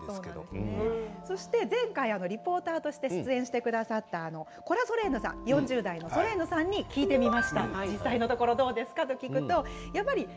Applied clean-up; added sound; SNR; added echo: none; Insect; 16 dB; none.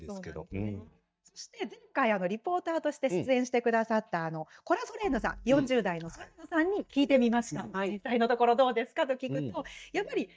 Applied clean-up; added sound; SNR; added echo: neural mask model DeepFilterNet 3.